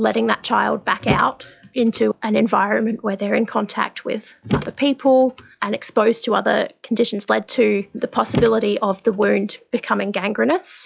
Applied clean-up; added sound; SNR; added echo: classical method log-MMSE.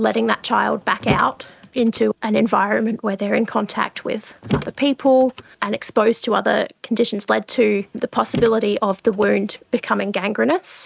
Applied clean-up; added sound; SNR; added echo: neural mask model RNNoise.